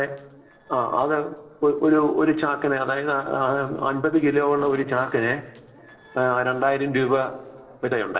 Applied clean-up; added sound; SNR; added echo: neural separator model SepFormer DNS4.